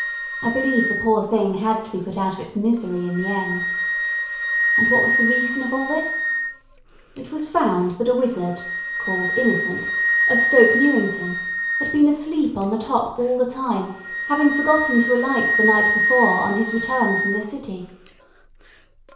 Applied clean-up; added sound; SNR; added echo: none; Wind instrument, woodwind instrument; 2 dB; reverberation time 0.6 s.